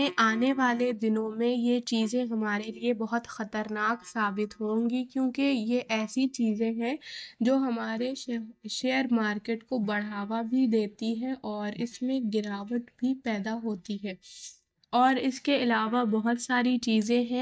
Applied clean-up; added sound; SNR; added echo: neural mask model DeepFilterNet 3.